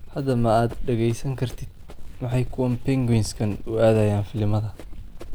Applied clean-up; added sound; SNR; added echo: none; Run; 9 dB; none.